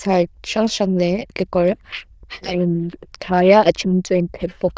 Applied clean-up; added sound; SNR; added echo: neural diffusion model UNIVERSE++.